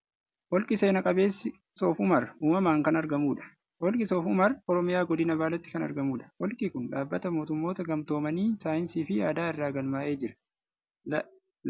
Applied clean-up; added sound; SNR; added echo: none; none; none; none.